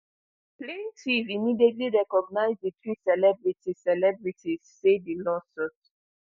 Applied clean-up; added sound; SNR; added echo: none; none; none; none.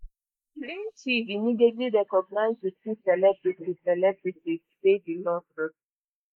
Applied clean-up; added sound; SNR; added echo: neural mask model Resemble Enhance denoiser.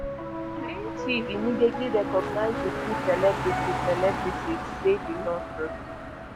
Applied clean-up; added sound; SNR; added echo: none; Car + Piano; 3 dB; none.